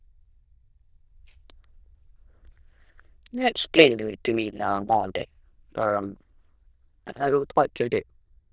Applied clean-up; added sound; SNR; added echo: neural diffusion model UNIVERSE++.